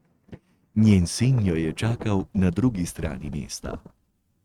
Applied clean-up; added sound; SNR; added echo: neural mask model RNNoise.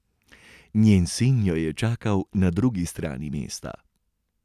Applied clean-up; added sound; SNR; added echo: none; none; none; none.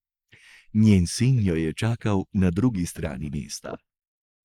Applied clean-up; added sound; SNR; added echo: neural mask model Resemble Enhance denoiser.